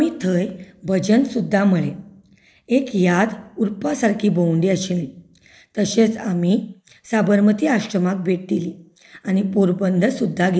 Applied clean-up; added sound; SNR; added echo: neural mask model Resemble Enhance denoiser.